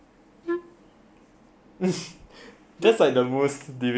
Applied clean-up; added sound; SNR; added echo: none; Wind instrument, woodwind instrument; 6 dB; none.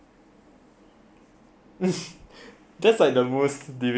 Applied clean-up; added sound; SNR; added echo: none; none; none; none.